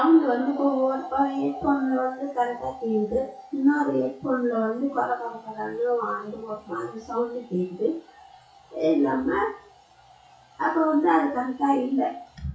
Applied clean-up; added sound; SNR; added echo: classical method WPE with log-MMSE.